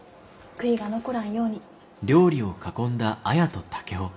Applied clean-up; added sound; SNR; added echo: none; none; none; reverberation time 0.6 s.